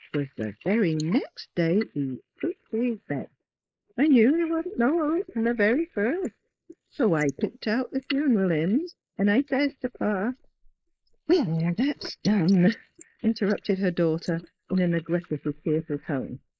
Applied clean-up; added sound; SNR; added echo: neural mask model Resemble Enhance denoiser.